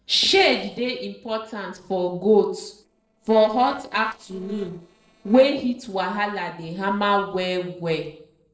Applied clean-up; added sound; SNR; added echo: neural separator model SepFormer DNS4.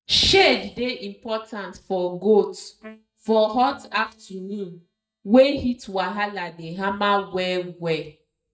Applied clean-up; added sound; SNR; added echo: neural mask model DeepFilterNet 3.